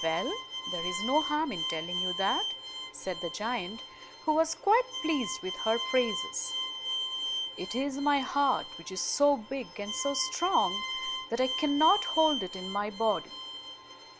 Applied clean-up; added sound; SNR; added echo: none; Bowed string instrument; 6 dB; none.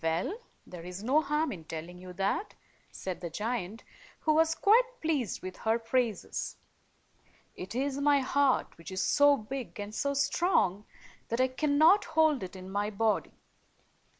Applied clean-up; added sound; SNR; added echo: none; none; none; none.